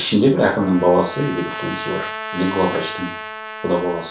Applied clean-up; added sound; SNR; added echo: none; Trumpet; 11 dB; reverberation time 0.2 s.